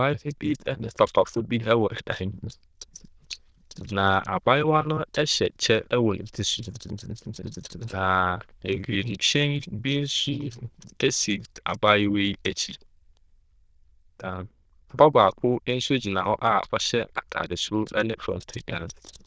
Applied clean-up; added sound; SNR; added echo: neural diffusion model UNIVERSE++.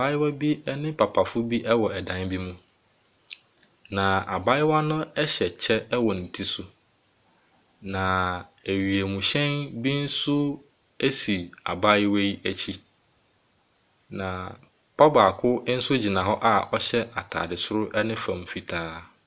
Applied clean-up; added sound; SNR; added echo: none; none; none; none.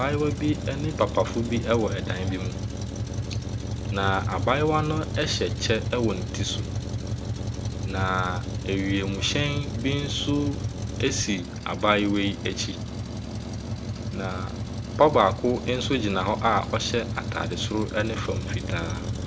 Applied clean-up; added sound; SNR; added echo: none; Truck; 3 dB; none.